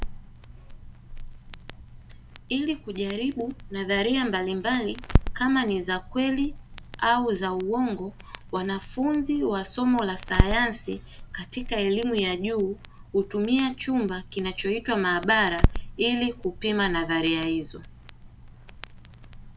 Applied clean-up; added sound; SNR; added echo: none; Crackle; 5 dB; none.